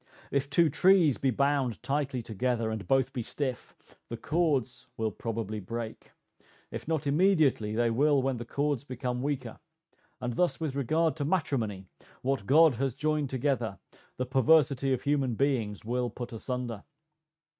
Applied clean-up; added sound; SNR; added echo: neural mask model RNNoise.